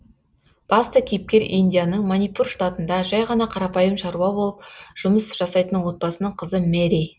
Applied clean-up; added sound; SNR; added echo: none; none; none; none.